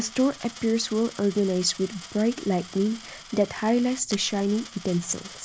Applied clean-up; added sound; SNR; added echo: none; Coin (dropping); 17 dB; none.